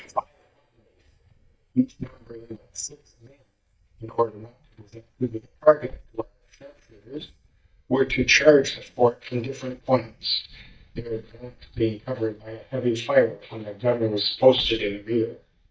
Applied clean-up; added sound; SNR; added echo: neural mask model DeepFilterNet 3.